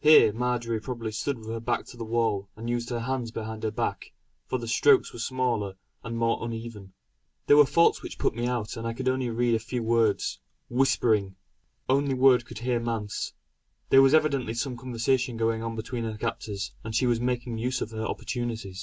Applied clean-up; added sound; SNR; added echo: none; none; none; none.